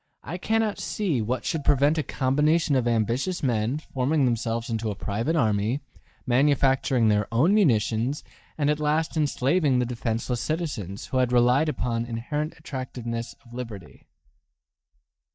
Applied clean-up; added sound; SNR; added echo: neural mask model DeepFilterNet 3.